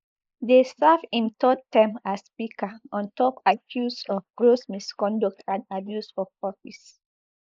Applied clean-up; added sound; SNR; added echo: neural mask model Resemble Enhance denoiser.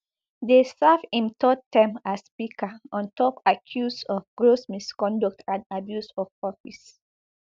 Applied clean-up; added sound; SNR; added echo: none; none; none; none.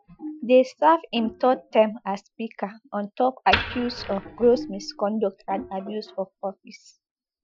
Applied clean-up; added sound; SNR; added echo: classical method Wiener filter.